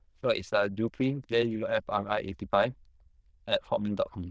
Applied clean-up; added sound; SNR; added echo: neural diffusion model UNIVERSE++.